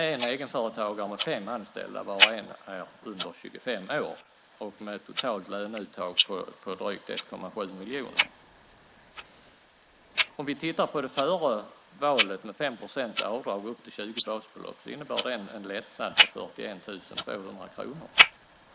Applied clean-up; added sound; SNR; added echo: neural mask model Resemble Enhance denoiser.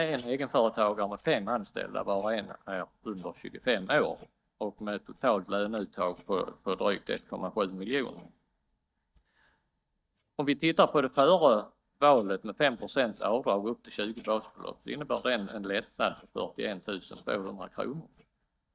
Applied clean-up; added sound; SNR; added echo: neural mask model DeepFilterNet 3.